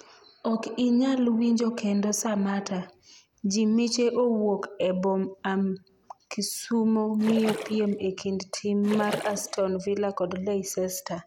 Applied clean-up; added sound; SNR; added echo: none; Splash, splatter; 10 dB; none.